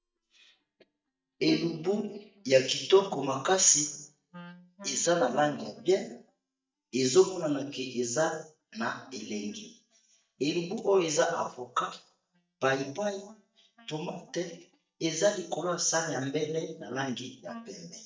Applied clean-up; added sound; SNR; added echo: neural mask model DeepFilterNet 3.